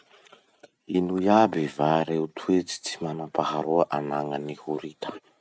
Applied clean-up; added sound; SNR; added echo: none; none; none; none.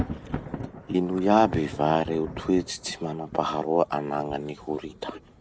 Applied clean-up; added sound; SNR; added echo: none; Thunder; 11 dB; none.